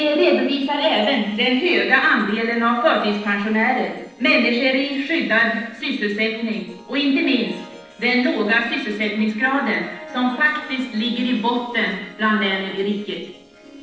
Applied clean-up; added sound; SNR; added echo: neural separator model SepFormer DNS4.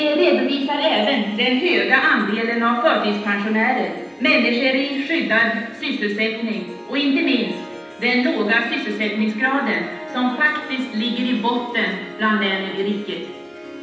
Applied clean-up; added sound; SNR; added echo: none; Harp; 16 dB; reverberation time 0.9 s.